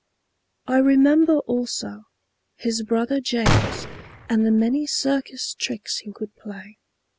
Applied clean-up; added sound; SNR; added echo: none; Gunshot, gunfire; 1 dB; none.